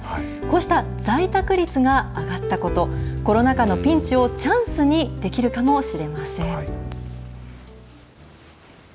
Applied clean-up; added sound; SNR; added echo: none; none; none; none.